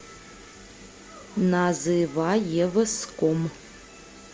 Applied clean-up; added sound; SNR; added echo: none; none; none; none.